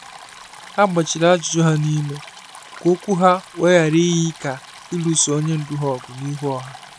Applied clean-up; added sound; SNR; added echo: none; Stream; 20 dB; none.